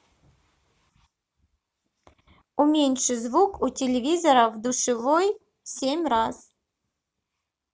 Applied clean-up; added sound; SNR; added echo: none; none; none; none.